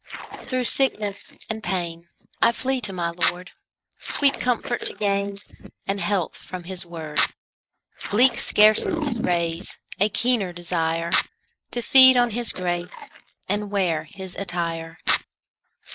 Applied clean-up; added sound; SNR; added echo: neural mask model Resemble Enhance denoiser.